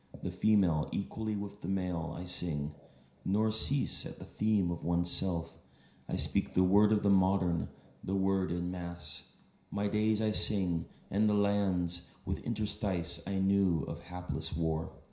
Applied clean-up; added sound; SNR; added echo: none; none; none; reverberation time 0.5 s.